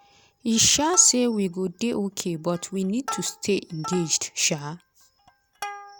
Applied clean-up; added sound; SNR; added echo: none; Plucked string instrument; 16 dB; none.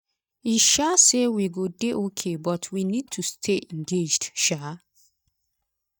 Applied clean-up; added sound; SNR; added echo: neural mask model DeepFilterNet 3.